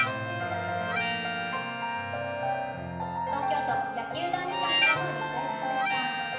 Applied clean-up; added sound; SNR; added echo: none; Harmonica; 1 dB; reverberation time 1.2 s.